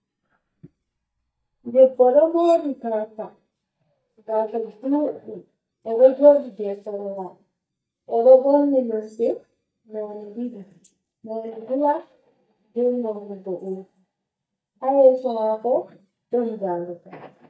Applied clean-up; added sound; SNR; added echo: neural mask model DeepFilterNet 3.